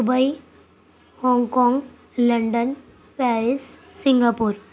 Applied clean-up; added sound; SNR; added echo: none; none; none; none.